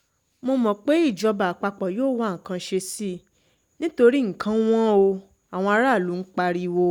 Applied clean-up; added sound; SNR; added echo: none; none; none; none.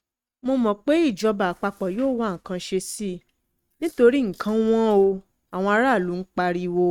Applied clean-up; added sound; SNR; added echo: neural mask model RNNoise.